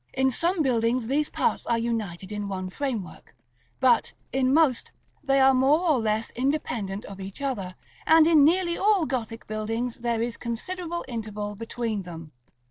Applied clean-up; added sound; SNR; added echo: neural separator model SepFormer DNS4.